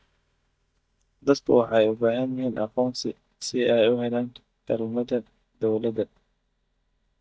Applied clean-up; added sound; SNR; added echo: neural mask model DeepFilterNet 3.